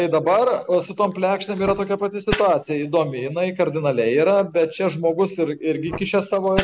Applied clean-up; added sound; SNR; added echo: none; Fire; 15 dB; none.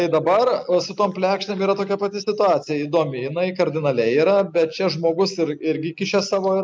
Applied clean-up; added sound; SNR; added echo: none; none; none; none.